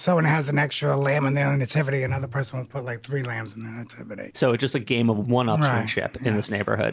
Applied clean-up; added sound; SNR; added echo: none; Bowed string instrument; 17 dB; none.